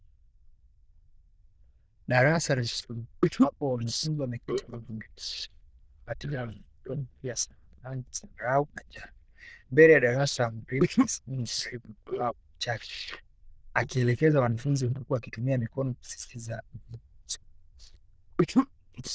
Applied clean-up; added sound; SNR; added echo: neural diffusion model UNIVERSE++.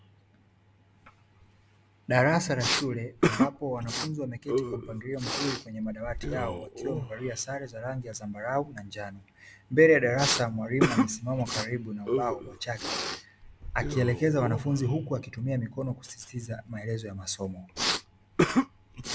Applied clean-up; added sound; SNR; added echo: none; Respiratory sounds; 3 dB; none.